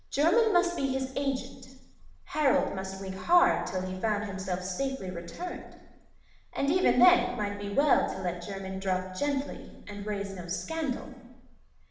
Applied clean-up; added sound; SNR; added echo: none; none; none; reverberation time 0.9 s.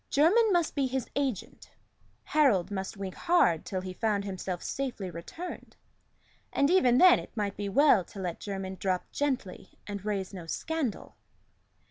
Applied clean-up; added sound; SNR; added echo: none; none; none; none.